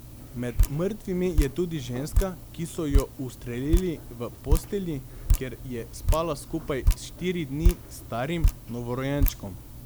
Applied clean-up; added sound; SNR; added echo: none; Drip; -4 dB; none.